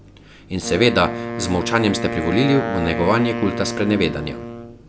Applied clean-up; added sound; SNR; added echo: none; Wind instrument, woodwind instrument; 7 dB; none.